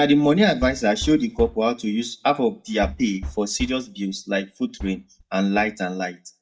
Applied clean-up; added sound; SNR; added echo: neural mask model DeepFilterNet 3.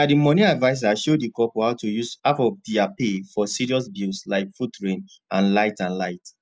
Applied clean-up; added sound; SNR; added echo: none; none; none; none.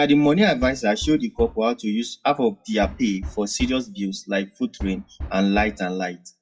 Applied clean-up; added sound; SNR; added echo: classical method WPE with log-MMSE.